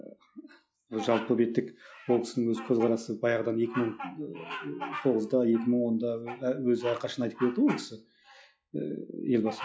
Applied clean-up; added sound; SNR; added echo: classical method log-MMSE.